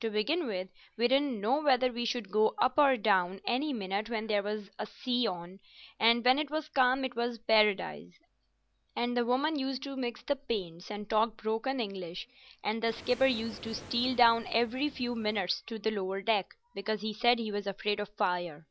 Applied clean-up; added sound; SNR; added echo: none; Waves, surf; 18 dB; none.